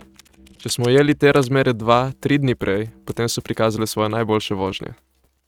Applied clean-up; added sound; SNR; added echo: neural mask model RNNoise.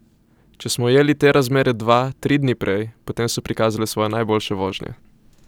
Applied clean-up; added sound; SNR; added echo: none; none; none; none.